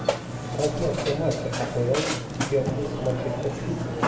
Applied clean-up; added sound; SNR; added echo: none; Burping, eructation; 1 dB; reverberation time 0.7 s.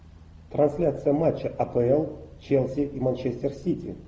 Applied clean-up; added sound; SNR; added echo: none; none; none; none.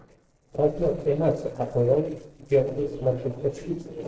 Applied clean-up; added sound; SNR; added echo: neural separator model SepFormer DNS4.